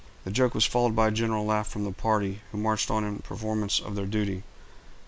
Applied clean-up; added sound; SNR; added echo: none; none; none; none.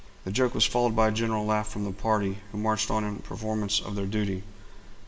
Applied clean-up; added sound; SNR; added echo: none; none; none; reverberation time 1.7 s.